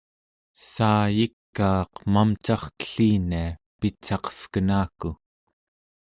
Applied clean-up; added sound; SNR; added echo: none; none; none; none.